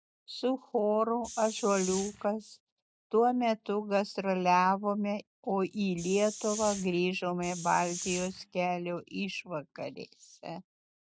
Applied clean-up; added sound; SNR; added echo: none; Hiss; 10 dB; none.